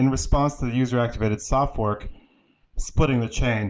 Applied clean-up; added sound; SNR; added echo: none; none; none; none.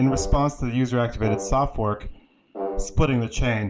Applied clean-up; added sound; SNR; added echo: none; Brass instrument; 12 dB; none.